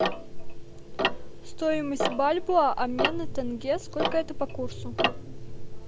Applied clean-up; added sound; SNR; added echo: none; Tick-tock; 0 dB; none.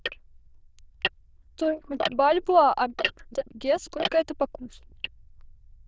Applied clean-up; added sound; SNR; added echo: neural diffusion model UNIVERSE++.